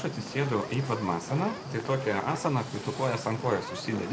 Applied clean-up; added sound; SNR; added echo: none; Fire; 9 dB; none.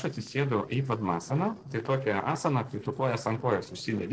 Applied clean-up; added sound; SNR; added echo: neural separator model SepFormer DNS4.